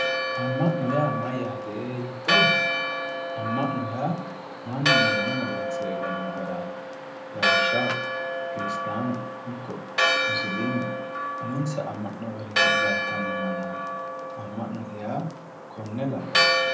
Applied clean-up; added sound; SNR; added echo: none; Church bell; -4 dB; reverberation time 0.6 s.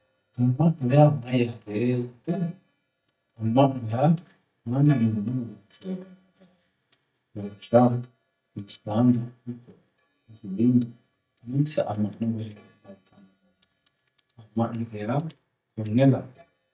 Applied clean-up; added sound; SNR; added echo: neural mask model DeepFilterNet 3.